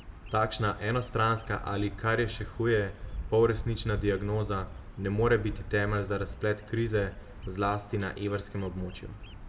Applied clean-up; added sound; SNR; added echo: none; Bird vocalization, bird call, bird song; 11 dB; reverberation time 0.9 s.